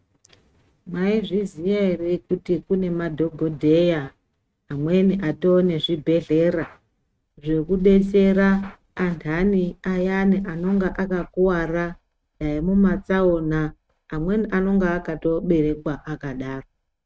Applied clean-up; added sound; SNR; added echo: neural mask model RNNoise.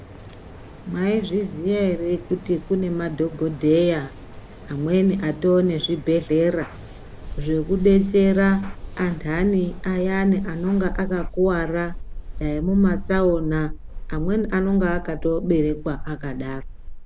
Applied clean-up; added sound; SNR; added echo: none; Mechanical fan; 10 dB; none.